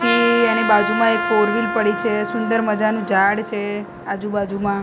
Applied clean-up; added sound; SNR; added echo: none; Trumpet; 5 dB; none.